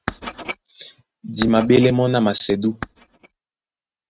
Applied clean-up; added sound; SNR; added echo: neural mask model RNNoise.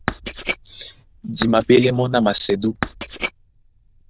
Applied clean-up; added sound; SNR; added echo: neural diffusion model UNIVERSE++.